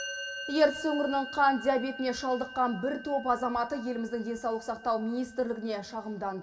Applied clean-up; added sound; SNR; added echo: none; Musical instrument; 13 dB; reverberation time 2.4 s.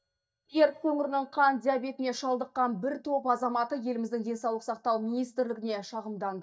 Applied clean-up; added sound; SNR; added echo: neural mask model DeepFilterNet 3.